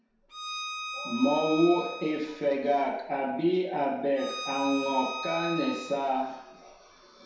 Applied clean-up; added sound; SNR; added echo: none; Bowed string instrument; 10 dB; reverberation time 0.7 s.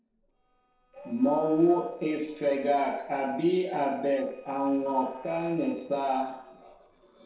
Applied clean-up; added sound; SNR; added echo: neural separator model SepFormer DNS4.